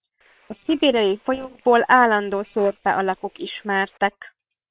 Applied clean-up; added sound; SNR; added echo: neural separator model SepFormer WHAM!.